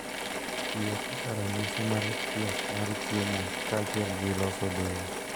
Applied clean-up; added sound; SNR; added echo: none; Drill / Mechanisms; 0 dB; none.